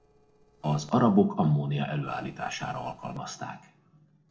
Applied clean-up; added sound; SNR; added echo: neural separator model SepFormer DNS4.